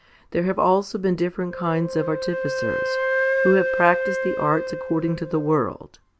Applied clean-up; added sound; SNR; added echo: none; Wind instrument, woodwind instrument; 3 dB; none.